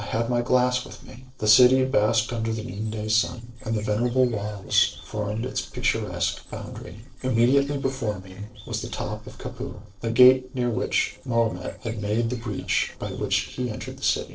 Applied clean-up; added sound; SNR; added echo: neural separator model SepFormer DNS4.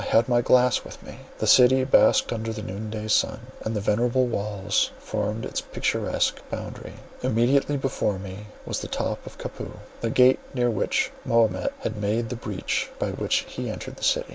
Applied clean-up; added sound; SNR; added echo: none; none; none; none.